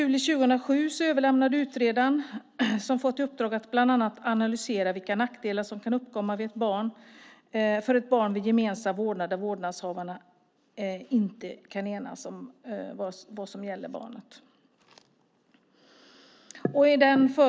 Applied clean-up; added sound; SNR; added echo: none; none; none; none.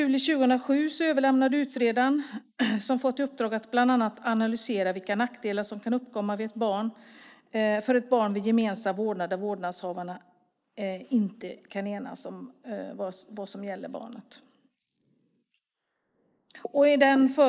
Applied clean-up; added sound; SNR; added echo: neural mask model Resemble Enhance denoiser.